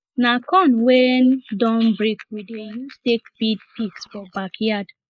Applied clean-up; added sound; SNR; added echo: neural mask model Resemble Enhance denoiser.